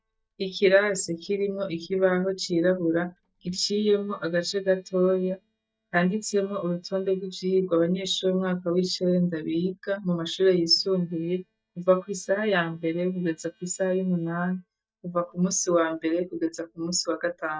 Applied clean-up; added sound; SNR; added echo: neural mask model DeepFilterNet 3.